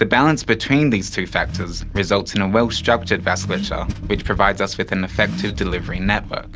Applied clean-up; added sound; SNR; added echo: none; Accelerating, revving, vroom / Car; 9 dB; none.